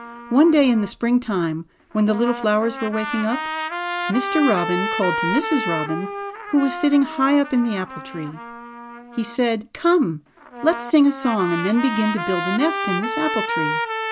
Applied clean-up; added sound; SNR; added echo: none; Trumpet; 7 dB; none.